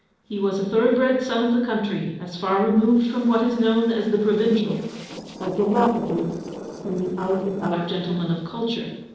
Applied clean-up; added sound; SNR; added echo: neural separator model SepFormer DNS4.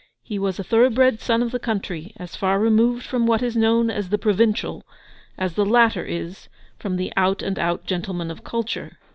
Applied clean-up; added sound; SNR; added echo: none; none; none; none.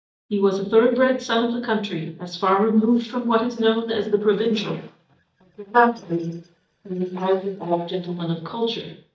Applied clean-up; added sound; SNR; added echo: neural mask model DeepFilterNet 3.